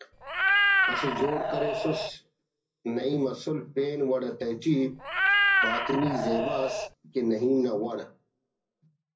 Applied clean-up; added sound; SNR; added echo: none; Meow; -4 dB; reverberation time 0.4 s.